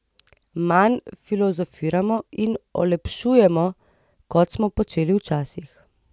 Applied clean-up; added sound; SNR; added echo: none; none; none; none.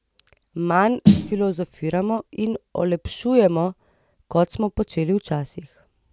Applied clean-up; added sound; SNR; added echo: none; Snare drum; 0 dB; none.